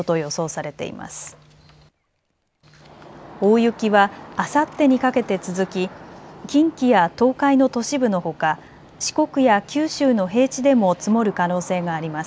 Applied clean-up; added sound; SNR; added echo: none; none; none; none.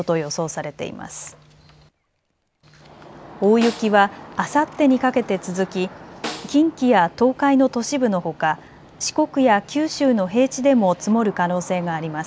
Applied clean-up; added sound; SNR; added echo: none; Snare drum; 16 dB; none.